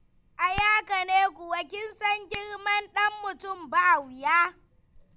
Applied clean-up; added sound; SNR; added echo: none; Hands; 19 dB; none.